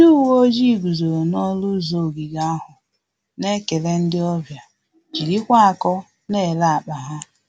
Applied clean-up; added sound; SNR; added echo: none; none; none; none.